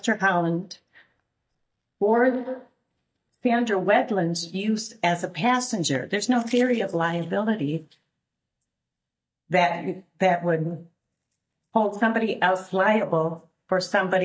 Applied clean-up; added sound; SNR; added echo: neural mask model DeepFilterNet 3.